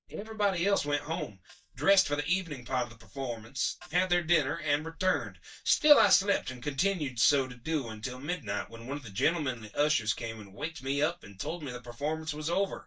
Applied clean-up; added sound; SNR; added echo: neural mask model DeepFilterNet 3.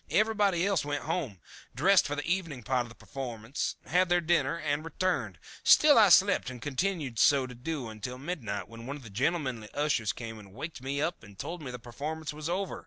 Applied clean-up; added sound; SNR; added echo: none; none; none; none.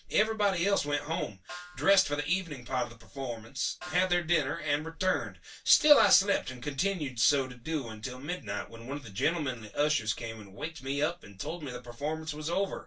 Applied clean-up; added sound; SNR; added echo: none; Snare drum; 20 dB; reverberation time 0.2 s.